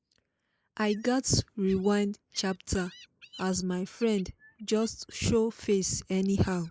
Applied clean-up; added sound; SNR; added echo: neural mask model Resemble Enhance denoiser.